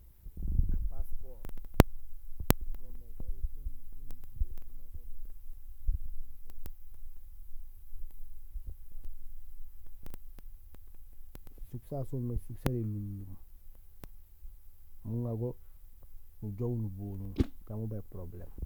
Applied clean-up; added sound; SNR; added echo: none; Whoosh, swoosh, swish; 6 dB; none.